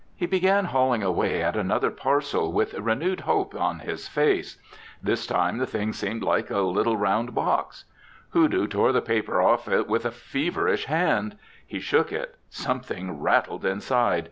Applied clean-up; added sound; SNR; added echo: none; none; none; none.